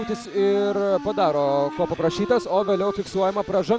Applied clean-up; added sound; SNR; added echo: none; Wind instrument, woodwind instrument; 13 dB; none.